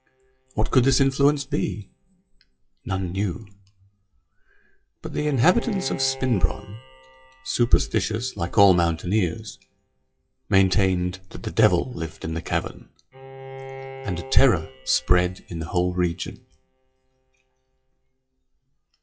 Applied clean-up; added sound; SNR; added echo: classical method WPE with log-MMSE.